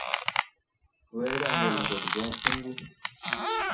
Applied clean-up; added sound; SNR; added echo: none; Squeak; -5 dB; reverberation time 0.3 s.